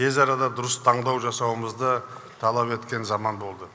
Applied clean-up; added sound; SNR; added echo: none; none; none; none.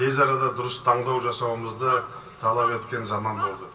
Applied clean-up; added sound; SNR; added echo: none; Crow; 10 dB; reverberation time 0.2 s.